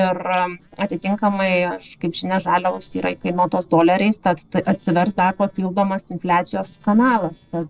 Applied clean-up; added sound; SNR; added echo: neural separator model SepFormer DNS4.